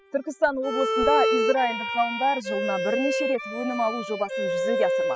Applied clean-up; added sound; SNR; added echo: classical method spectral subtraction.